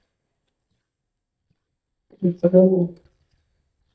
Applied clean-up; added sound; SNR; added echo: neural mask model DeepFilterNet 3.